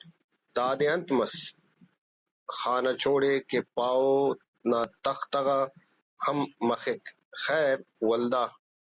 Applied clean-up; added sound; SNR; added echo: none; none; none; none.